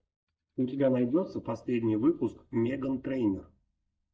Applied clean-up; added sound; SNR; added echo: neural mask model DeepFilterNet 3.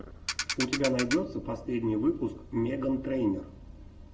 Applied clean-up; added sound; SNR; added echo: none; Ratchet, pawl; 4 dB; reverberation time 1.1 s.